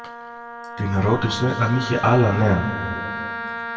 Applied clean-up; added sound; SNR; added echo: none; Wind instrument, woodwind instrument; 8 dB; reverberation time 2.0 s.